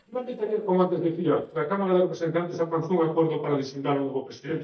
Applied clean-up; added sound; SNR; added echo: neural mask model DeepFilterNet 3.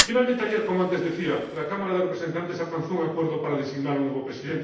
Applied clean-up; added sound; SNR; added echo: none; Fire; 9 dB; reverberation time 0.9 s.